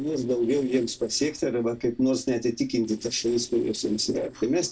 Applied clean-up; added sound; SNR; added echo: neural separator model SepFormer DNS4.